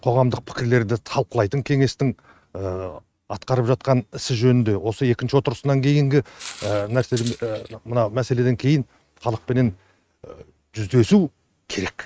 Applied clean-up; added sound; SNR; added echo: neural mask model RNNoise.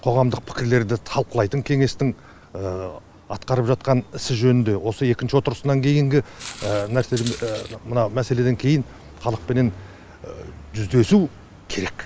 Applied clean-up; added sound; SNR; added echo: none; Walk, footsteps; 15 dB; none.